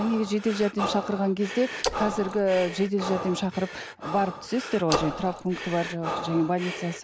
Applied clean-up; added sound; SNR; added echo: none; Splash, splatter + Breathing; 7 dB; none.